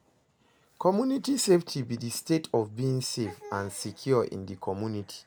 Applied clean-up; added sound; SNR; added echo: none; none; none; none.